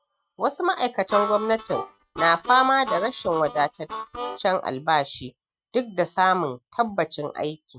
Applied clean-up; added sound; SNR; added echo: neural mask model RNNoise.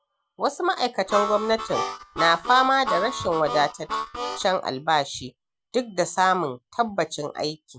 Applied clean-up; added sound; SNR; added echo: none; Harmonica; 5 dB; none.